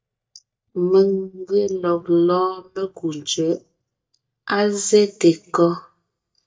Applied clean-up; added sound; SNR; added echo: neural mask model DeepFilterNet 3.